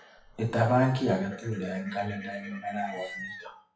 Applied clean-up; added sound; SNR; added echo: classical method WPE with log-MMSE.